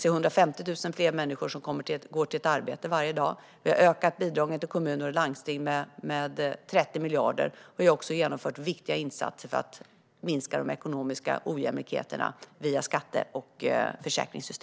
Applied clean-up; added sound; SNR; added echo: none; none; none; none.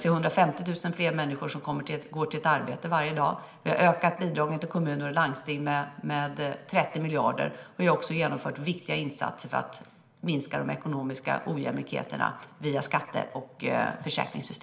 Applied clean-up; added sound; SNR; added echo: none; none; none; reverberation time 0.8 s.